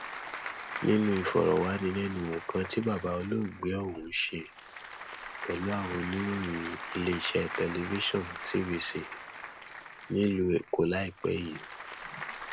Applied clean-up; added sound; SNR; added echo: none; Applause / Crowd; 11 dB; none.